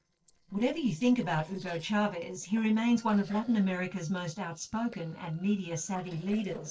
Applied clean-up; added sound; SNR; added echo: neural separator model SepFormer DNS4.